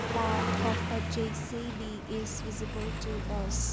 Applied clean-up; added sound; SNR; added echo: none; Car passing by; -4 dB; none.